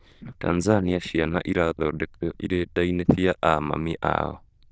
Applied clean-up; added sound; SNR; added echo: neural diffusion model UNIVERSE++.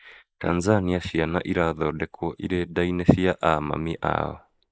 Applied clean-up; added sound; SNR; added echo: neural mask model Resemble Enhance denoiser.